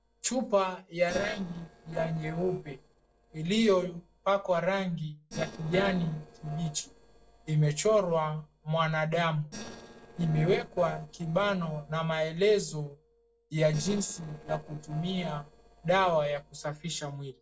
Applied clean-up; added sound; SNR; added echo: neural separator model SepFormer DNS4.